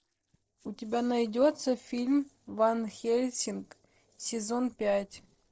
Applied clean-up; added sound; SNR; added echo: neural separator model SepFormer DNS4.